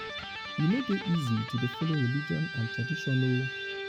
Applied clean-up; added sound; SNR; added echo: none; Electric guitar; 7 dB; none.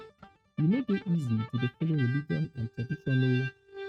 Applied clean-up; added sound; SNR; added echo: neural mask model RNNoise.